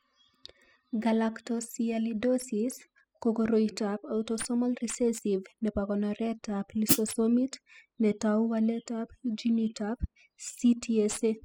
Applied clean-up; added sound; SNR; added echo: classical method spectral subtraction.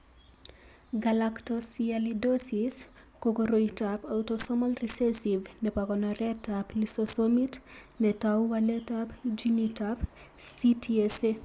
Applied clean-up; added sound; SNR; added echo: none; none; none; none.